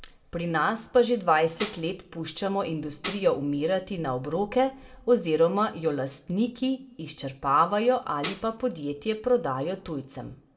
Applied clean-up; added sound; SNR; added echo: none; Tambourine; 16 dB; reverberation time 0.6 s.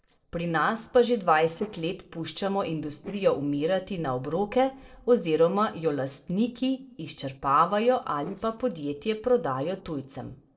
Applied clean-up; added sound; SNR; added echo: neural separator model SepFormer DNS4.